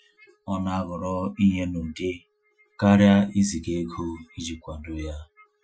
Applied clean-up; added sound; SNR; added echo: classical method Wiener filter.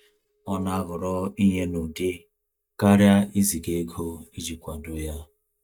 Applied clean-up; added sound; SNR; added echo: neural mask model DeepFilterNet 3.